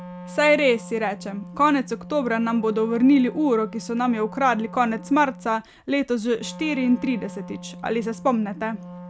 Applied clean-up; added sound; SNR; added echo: none; Wind instrument, woodwind instrument; 16 dB; none.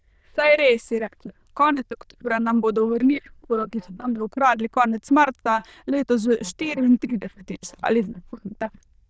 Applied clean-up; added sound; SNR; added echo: neural diffusion model UNIVERSE++.